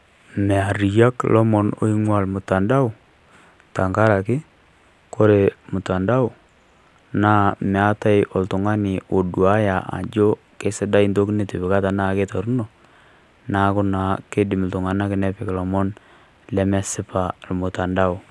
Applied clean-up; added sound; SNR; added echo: none; none; none; none.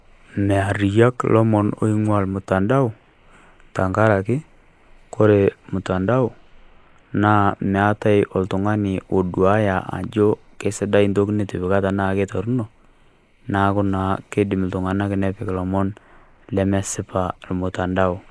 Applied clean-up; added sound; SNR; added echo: neural mask model Resemble Enhance denoiser.